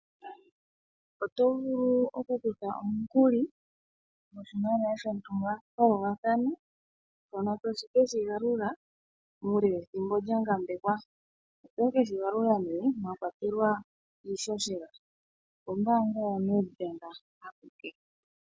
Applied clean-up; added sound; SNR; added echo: none; none; none; none.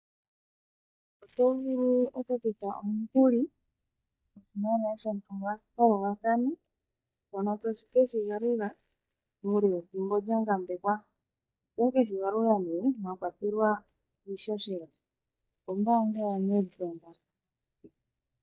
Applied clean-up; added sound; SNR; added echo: neural mask model DeepFilterNet 3.